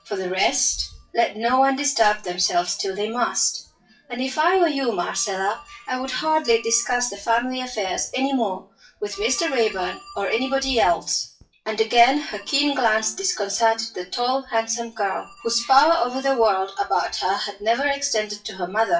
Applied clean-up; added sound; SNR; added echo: classical method WPE with log-MMSE.